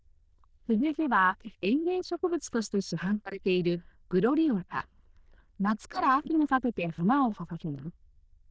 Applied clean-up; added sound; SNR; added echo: neural diffusion model UNIVERSE++.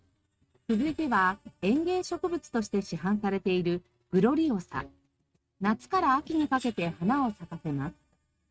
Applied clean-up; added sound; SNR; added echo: neural mask model RNNoise.